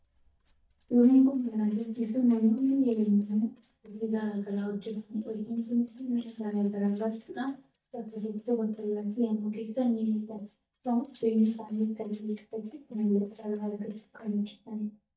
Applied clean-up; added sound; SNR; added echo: neural mask model DeepFilterNet 3.